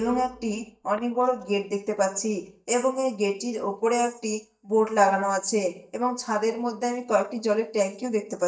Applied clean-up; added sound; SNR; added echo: neural mask model DeepFilterNet 3.